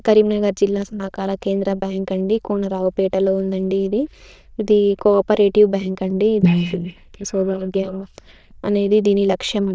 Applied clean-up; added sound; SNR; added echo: neural diffusion model UNIVERSE++.